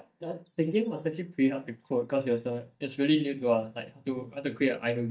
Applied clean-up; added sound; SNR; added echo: neural mask model DeepFilterNet 3.